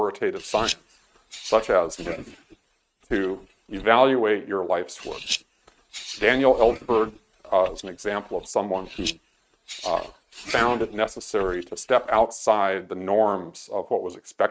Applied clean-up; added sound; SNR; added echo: neural mask model RNNoise.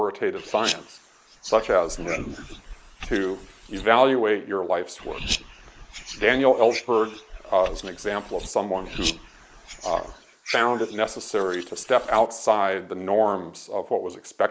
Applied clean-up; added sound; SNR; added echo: neural mask model Resemble Enhance denoiser.